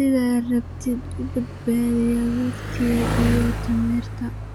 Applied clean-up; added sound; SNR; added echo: none; Bicycle; 5 dB; none.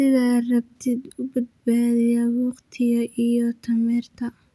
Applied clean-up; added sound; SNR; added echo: none; none; none; none.